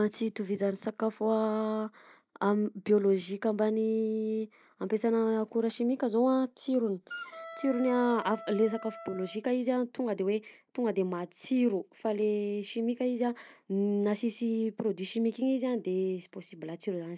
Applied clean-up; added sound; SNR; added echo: none; Wind instrument, woodwind instrument; 15 dB; none.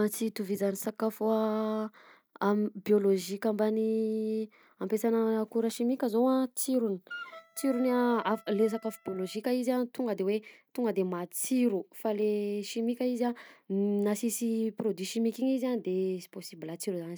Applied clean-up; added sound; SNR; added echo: neural mask model RNNoise.